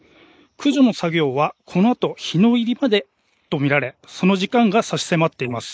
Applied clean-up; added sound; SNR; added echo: neural mask model Resemble Enhance denoiser.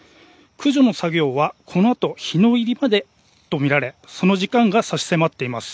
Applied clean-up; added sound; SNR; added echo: none; none; none; none.